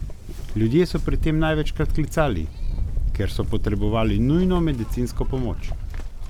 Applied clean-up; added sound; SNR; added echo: none; Livestock, farm animals, working animals; 1 dB; none.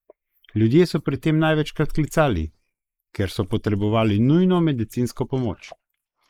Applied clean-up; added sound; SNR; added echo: neural mask model Resemble Enhance denoiser.